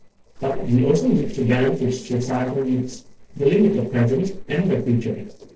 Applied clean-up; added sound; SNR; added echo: neural separator model SepFormer DNS4.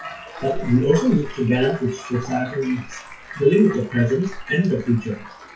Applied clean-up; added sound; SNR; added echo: classical method WPE with log-MMSE.